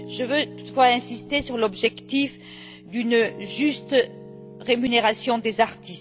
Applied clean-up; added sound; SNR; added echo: none; Piano; 17 dB; none.